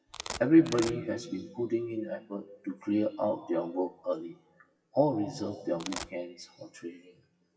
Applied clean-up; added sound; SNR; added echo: classical method WPE with log-MMSE.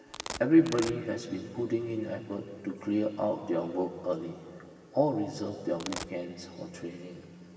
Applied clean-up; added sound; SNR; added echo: none; Domestic sounds, home sounds; 9 dB; reverberation time 2.4 s.